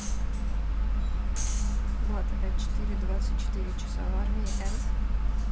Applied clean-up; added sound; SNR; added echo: none; none; none; none.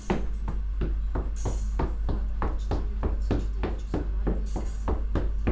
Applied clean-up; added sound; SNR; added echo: none; Run; 5 dB; reverberation time 0.6 s.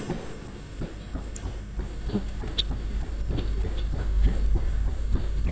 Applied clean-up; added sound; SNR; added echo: neural mask model DeepFilterNet 3.